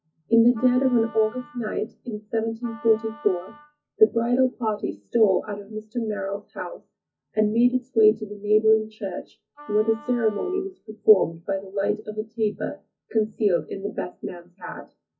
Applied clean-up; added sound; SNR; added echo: classical method WPE with log-MMSE.